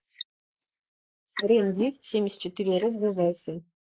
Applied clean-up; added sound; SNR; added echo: neural mask model Resemble Enhance denoiser.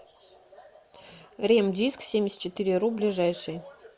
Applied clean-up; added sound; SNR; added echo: none; none; none; none.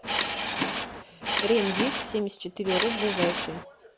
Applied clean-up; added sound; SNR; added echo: none; Subway, metro, underground / Engine; 0 dB; none.